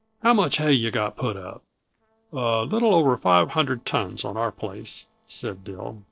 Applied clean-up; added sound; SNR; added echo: neural separator model SepFormer DNS4.